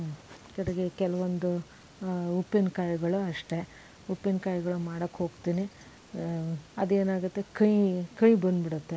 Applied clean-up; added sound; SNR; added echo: none; none; none; none.